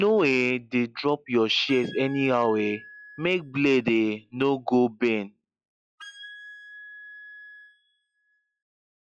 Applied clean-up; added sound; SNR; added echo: classical method log-MMSE.